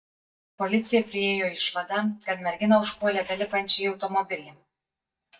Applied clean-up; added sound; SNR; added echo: neural mask model DeepFilterNet 3.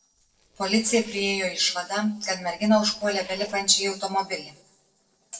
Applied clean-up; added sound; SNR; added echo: neural separator model SepFormer DNS4.